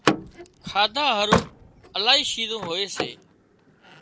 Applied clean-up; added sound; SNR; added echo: none; Slam; 3 dB; none.